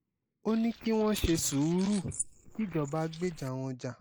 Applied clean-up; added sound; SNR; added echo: neural mask model Resemble Enhance denoiser.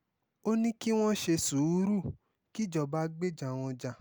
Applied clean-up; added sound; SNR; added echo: none; none; none; none.